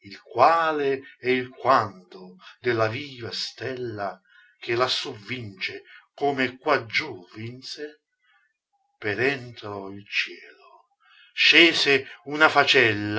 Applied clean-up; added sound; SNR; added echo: none; none; none; none.